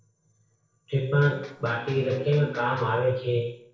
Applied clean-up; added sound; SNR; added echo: neural separator model SepFormer DNS4.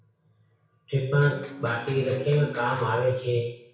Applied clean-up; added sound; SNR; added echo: none; Electric guitar; 14 dB; reverberation time 0.6 s.